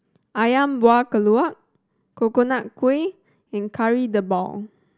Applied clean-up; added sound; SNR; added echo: none; none; none; none.